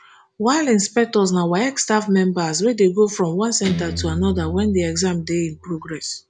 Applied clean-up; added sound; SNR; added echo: none; Guitar; 13 dB; none.